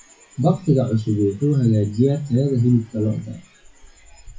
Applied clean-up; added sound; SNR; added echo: classical method WPE with log-MMSE.